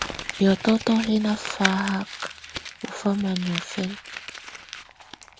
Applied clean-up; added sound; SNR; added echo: none; Crumpling, crinkling; 9 dB; none.